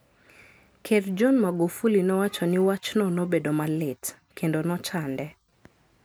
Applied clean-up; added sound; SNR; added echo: none; none; none; none.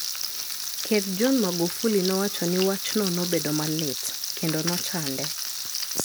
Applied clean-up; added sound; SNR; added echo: none; Frying (food); 3 dB; none.